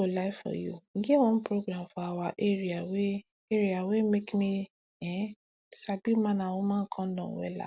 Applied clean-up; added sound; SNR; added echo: none; none; none; none.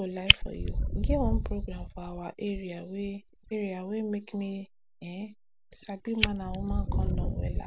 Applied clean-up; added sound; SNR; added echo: none; Fire; -4 dB; none.